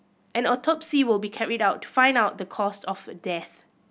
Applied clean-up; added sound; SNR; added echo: none; none; none; none.